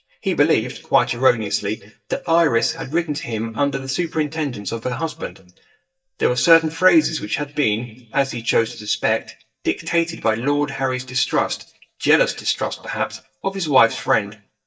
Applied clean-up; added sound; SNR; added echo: neural mask model DeepFilterNet 3.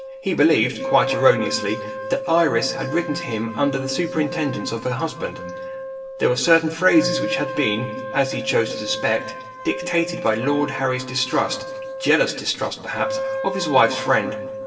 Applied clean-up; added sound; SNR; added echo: none; Wind instrument, woodwind instrument; 8 dB; reverberation time 1.3 s.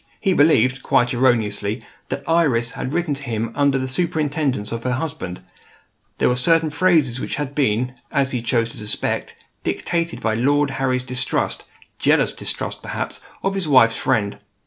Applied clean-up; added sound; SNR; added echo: none; none; none; none.